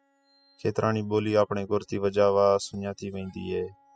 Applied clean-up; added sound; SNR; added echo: classical method spectral subtraction.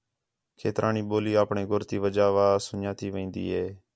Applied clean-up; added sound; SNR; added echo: none; none; none; none.